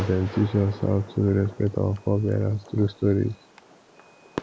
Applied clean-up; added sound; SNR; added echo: none; Fireworks; 17 dB; none.